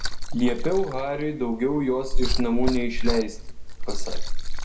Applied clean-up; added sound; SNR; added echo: none; Liquid; -4 dB; reverberation time 0.7 s.